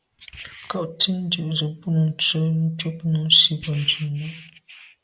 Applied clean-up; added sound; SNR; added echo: none; none; none; none.